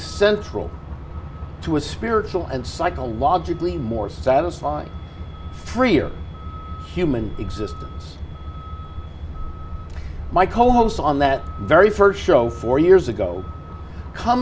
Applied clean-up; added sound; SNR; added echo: none; Truck; 10 dB; none.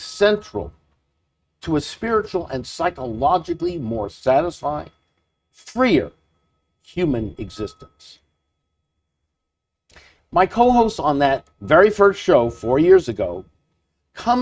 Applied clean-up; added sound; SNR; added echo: neural mask model RNNoise.